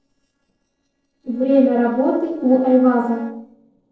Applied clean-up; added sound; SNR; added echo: neural separator model SepFormer DNS4.